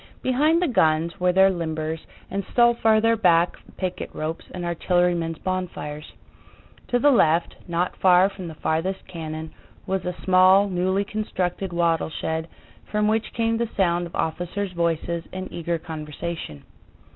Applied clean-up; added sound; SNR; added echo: none; none; none; none.